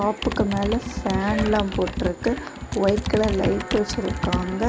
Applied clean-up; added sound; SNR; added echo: none; Computer keyboard; 5 dB; none.